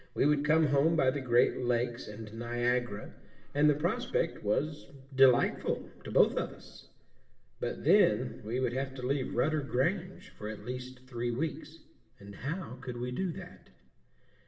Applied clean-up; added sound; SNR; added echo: none; none; none; reverberation time 0.8 s.